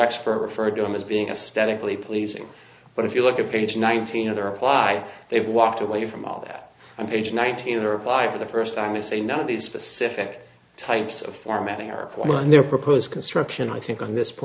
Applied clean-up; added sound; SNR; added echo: none; none; none; none.